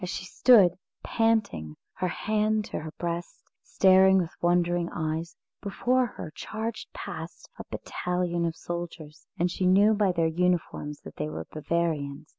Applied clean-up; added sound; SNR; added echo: none; none; none; none.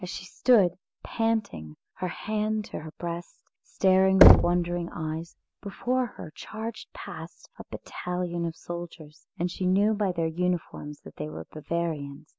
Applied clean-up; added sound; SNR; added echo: none; Knock; -4 dB; none.